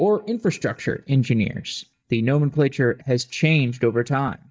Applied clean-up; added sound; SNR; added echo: neural mask model DeepFilterNet 3.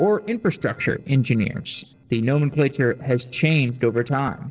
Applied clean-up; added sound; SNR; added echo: neural separator model SepFormer DNS4.